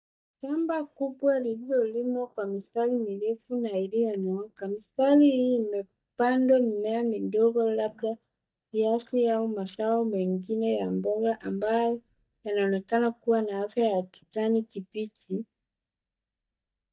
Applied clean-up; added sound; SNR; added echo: neural mask model DeepFilterNet 3.